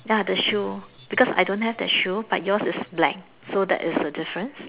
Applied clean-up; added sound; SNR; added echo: none; none; none; none.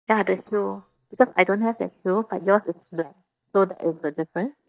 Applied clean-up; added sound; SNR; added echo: neural mask model DeepFilterNet 3.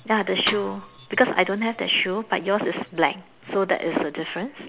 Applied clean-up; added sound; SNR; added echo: none; Snare drum; 12 dB; none.